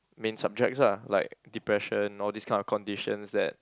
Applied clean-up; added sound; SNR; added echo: none; none; none; none.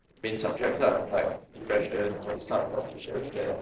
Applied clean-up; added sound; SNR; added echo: neural separator model SepFormer DNS4.